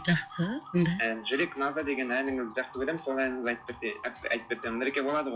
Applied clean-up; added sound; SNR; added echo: classical method log-MMSE.